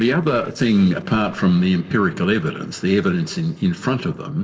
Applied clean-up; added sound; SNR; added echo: neural separator model SepFormer DNS4.